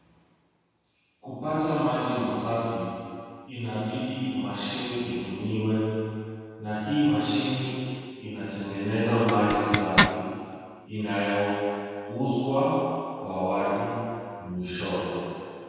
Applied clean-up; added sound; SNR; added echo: none; Zipper (clothing); -2 dB; reverberation time 2.2 s.